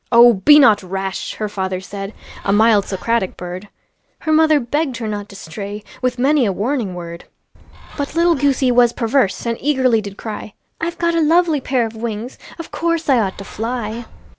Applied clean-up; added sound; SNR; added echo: none; Bird; 19 dB; none.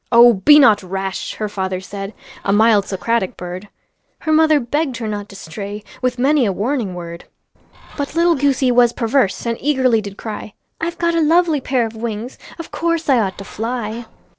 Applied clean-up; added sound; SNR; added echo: neural separator model SepFormer DNS4.